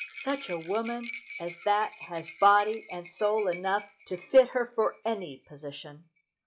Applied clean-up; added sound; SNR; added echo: classical method log-MMSE.